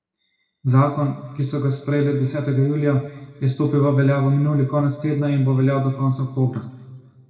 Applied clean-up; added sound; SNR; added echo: none; none; none; reverberation time 1.4 s.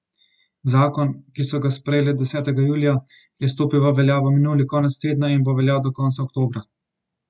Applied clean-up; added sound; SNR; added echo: none; none; none; none.